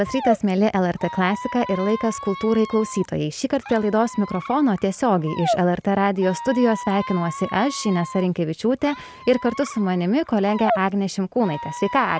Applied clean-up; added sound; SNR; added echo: none; Squeak; 11 dB; none.